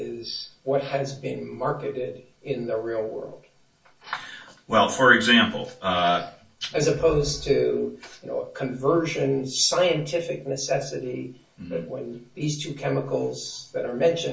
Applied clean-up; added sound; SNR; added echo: none; none; none; reverberation time 0.3 s.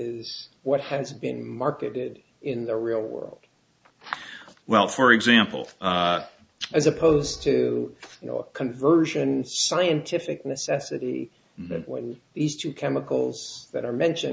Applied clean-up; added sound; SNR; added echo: none; none; none; none.